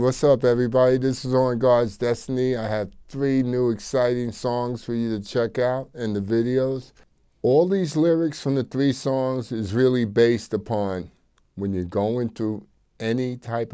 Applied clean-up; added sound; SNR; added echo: none; none; none; none.